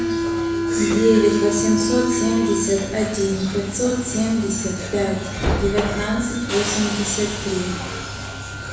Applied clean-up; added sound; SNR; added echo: none; Subway, metro, underground; 3 dB; reverberation time 1.0 s.